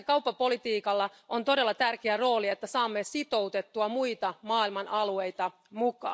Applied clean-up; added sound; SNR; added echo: none; none; none; none.